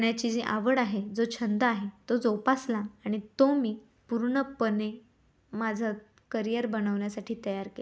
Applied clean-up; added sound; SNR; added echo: none; none; none; none.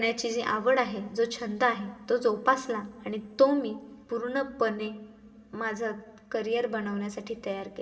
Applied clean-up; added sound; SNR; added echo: none; none; none; reverberation time 2.2 s.